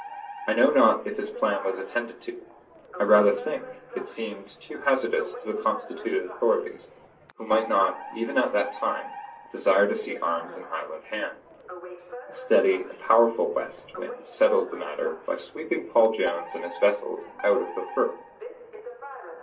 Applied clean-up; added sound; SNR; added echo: none; Alarm; 15 dB; reverberation time 0.3 s.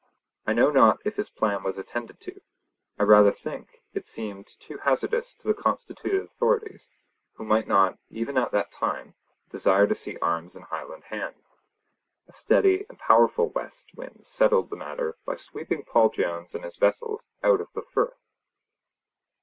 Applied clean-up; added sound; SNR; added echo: none; none; none; none.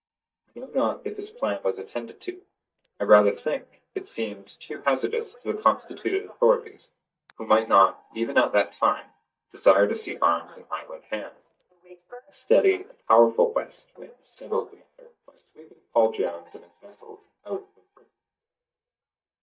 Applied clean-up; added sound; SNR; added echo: neural mask model DeepFilterNet 3.